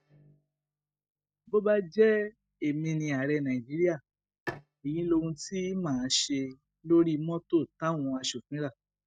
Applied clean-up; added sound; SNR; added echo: neural mask model RNNoise.